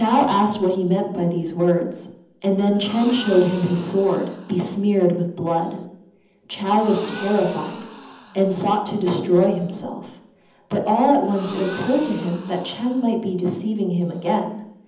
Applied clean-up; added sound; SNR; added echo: none; Gasp; 17 dB; reverberation time 0.8 s.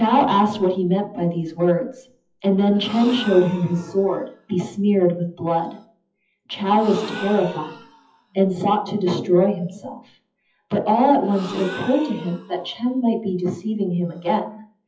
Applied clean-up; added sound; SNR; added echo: classical method WPE with log-MMSE.